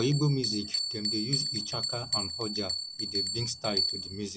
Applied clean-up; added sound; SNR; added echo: none; Bell; 0 dB; none.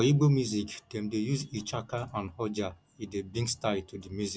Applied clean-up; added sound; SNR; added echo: none; none; none; none.